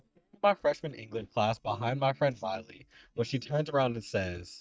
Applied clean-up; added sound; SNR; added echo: neural mask model DeepFilterNet 3.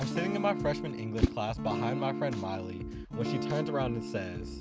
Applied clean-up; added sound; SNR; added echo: none; Whoosh, swoosh, swish + Acoustic guitar / Strum; 0 dB; none.